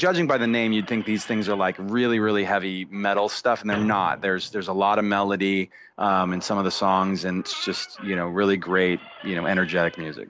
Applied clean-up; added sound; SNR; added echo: none; Squeak / Slam; 19 dB; none.